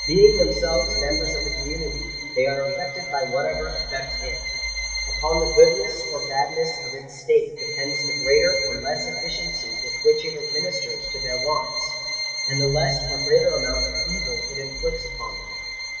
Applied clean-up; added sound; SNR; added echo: none; Bowed string instrument; 4 dB; reverberation time 2.4 s.